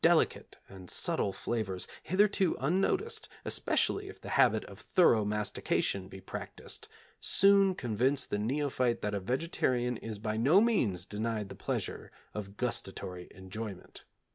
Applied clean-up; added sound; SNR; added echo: none; none; none; none.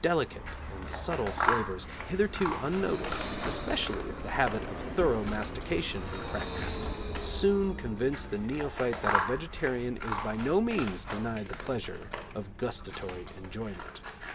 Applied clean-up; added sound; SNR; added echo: none; Vehicle + Scissors; 3 dB; none.